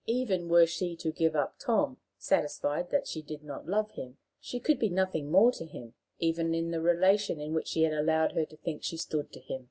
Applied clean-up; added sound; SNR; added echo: none; none; none; none.